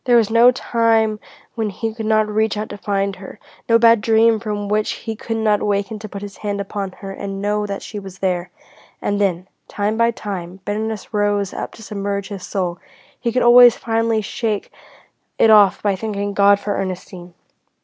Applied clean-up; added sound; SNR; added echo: none; none; none; none.